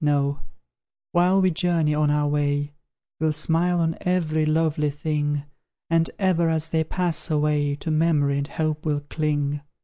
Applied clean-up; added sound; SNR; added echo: none; none; none; none.